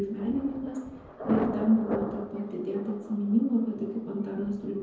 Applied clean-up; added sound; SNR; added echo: none; Thunder; 8 dB; reverberation time 0.9 s.